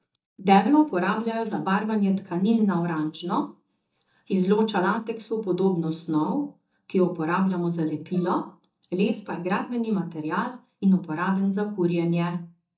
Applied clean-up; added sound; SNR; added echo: neural mask model DeepFilterNet 3.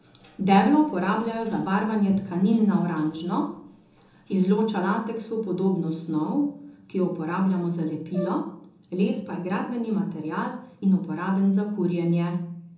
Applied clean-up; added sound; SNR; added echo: none; Brass instrument; 17 dB; reverberation time 1.0 s.